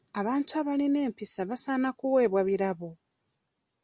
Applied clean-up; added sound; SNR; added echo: none; none; none; none.